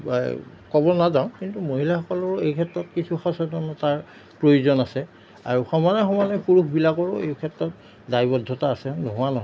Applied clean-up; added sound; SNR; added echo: none; none; none; none.